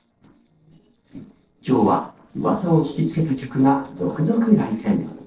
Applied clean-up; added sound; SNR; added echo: neural separator model SepFormer DNS4.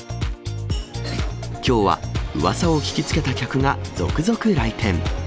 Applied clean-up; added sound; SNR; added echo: none; none; none; none.